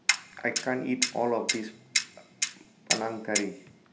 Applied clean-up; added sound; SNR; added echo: none; Clock; -1 dB; none.